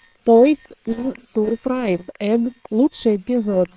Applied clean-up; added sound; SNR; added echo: neural separator model SepFormer WHAM!.